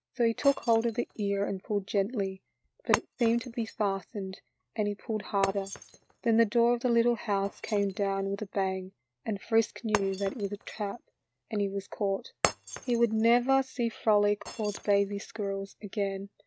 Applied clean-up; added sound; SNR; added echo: neural mask model RNNoise.